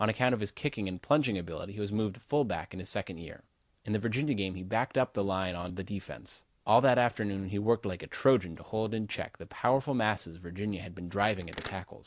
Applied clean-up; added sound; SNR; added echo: none; Mechanisms; 7 dB; none.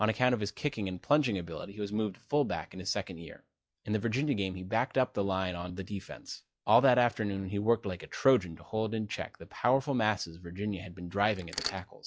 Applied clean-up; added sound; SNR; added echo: classical method log-MMSE.